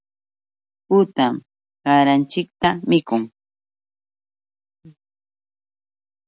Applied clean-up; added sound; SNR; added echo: none; none; none; none.